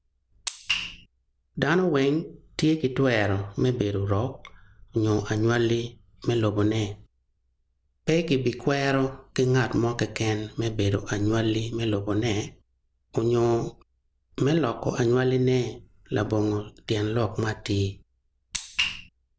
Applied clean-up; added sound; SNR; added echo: none; none; none; none.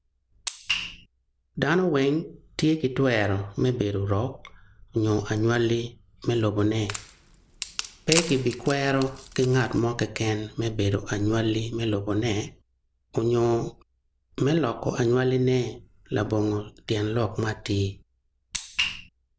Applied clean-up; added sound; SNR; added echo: none; Wood; 8 dB; none.